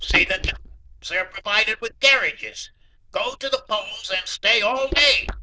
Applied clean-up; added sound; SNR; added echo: neural diffusion model UNIVERSE++.